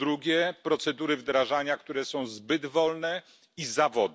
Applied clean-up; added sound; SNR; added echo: none; none; none; none.